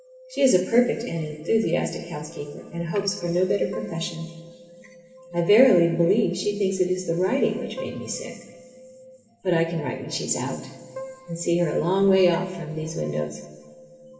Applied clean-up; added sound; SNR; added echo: none; Keyboard (musical); 14 dB; reverberation time 2.9 s.